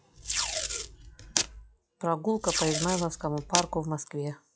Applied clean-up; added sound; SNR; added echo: classical method log-MMSE.